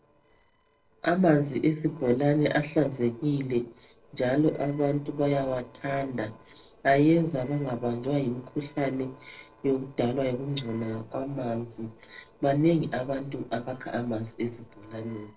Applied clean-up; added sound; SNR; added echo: neural separator model SepFormer DNS4.